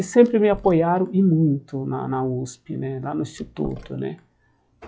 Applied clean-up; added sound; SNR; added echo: classical method log-MMSE.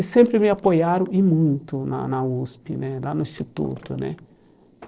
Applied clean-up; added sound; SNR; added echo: neural separator model SepFormer DNS4.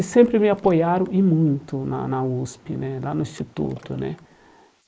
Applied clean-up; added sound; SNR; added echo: neural mask model Resemble Enhance denoiser.